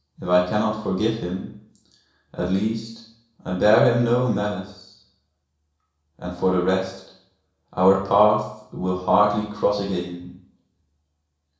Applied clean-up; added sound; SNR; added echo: none; none; none; reverberation time 0.6 s.